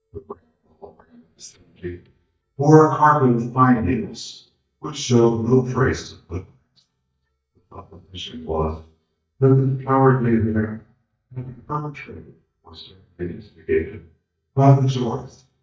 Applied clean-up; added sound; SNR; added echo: neural mask model DeepFilterNet 3.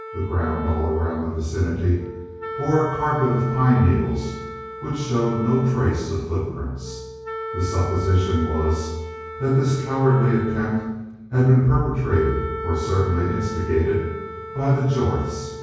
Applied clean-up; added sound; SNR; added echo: none; Wind instrument, woodwind instrument; 11 dB; reverberation time 1.3 s.